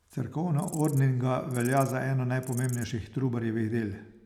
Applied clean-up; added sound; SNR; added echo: none; Insect; 18 dB; none.